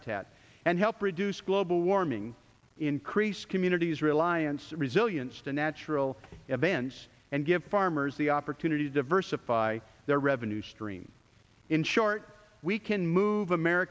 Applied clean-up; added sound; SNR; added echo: none; none; none; none.